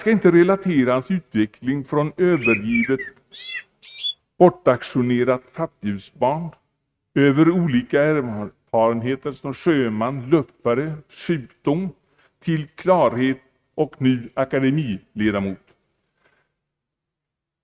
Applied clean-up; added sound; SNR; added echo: neural mask model RNNoise.